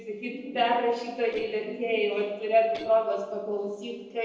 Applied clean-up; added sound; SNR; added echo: neural separator model SepFormer DNS4.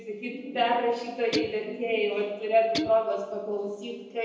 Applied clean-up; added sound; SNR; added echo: none; Guitar; 10 dB; reverberation time 0.9 s.